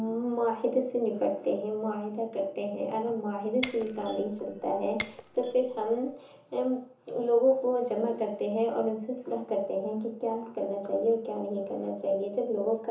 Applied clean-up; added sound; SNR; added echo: none; Shatter; 7 dB; reverberation time 0.7 s.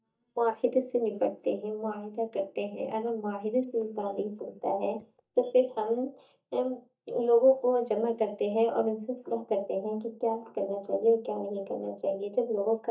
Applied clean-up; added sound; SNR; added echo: neural mask model DeepFilterNet 3.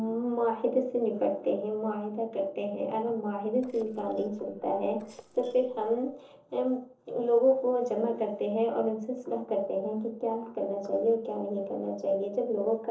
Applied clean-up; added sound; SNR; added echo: neural separator model SepFormer DNS4.